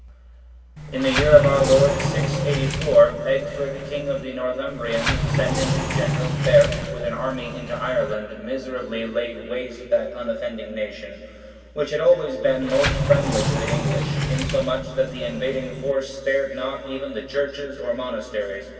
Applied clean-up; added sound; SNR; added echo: none; Sliding door; 2 dB; reverberation time 2.6 s.